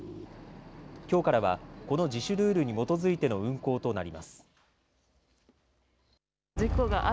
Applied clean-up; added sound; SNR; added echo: none; none; none; none.